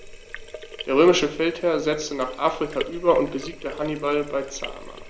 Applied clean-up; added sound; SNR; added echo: none; Sink (filling or washing); 14 dB; none.